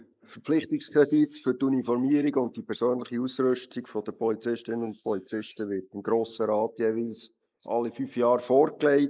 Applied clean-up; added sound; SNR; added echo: neural mask model Resemble Enhance denoiser.